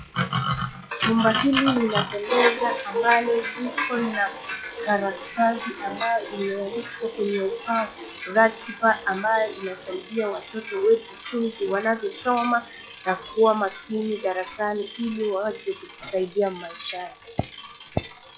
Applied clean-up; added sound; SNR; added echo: classical method log-MMSE.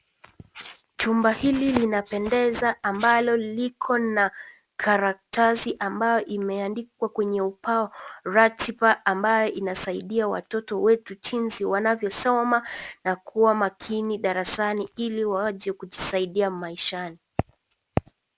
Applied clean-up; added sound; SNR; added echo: none; none; none; none.